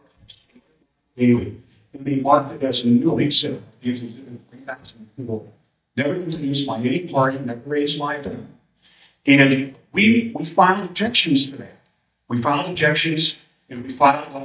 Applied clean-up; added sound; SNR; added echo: neural mask model DeepFilterNet 3.